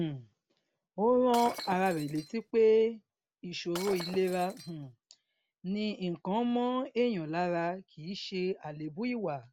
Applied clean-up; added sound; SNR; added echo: none; Shatter; 13 dB; none.